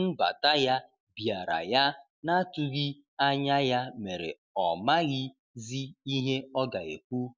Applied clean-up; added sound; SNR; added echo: none; none; none; none.